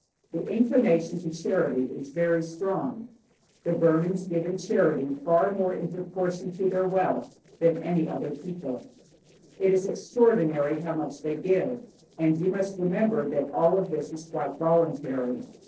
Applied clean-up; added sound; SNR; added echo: neural separator model SepFormer DNS4.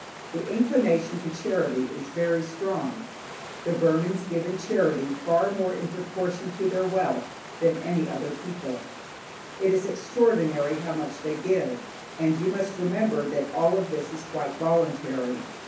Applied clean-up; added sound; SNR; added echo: none; Water; 14 dB; reverberation time 0.6 s.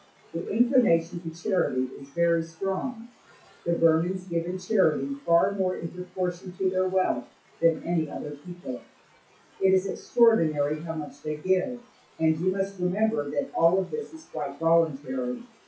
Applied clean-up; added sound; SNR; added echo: classical method WPE with log-MMSE.